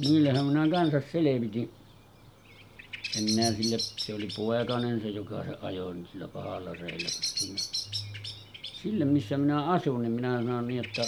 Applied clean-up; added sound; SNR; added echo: none; Bird vocalization, bird call, bird song; 10 dB; none.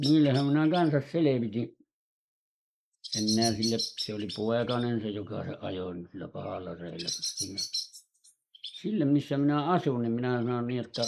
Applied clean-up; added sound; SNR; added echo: neural mask model Resemble Enhance denoiser.